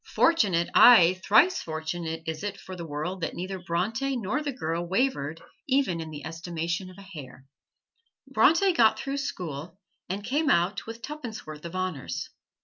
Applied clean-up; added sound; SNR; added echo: none; none; none; none.